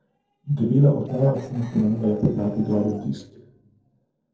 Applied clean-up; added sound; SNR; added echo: neural separator model SepFormer DNS4.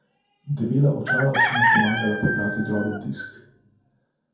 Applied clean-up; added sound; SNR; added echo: none; Chicken, rooster; -2 dB; reverberation time 0.6 s.